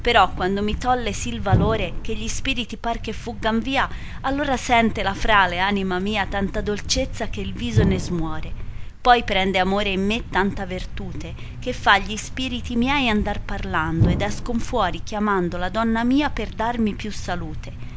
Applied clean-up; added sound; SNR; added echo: none; Thump, thud; 5 dB; none.